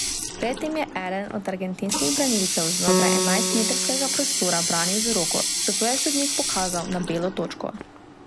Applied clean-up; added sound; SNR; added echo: none; Piano + Water tap, faucet; -2 dB; none.